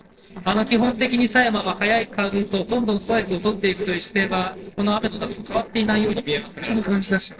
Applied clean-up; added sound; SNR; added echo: neural separator model SepFormer DNS4.